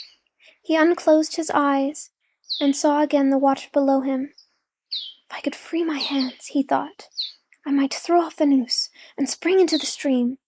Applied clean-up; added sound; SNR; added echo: neural mask model Resemble Enhance denoiser.